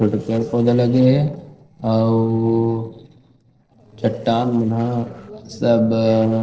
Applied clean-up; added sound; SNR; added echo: neural separator model SepFormer DNS4.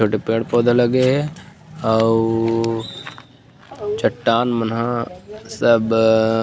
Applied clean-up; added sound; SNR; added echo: none; none; none; none.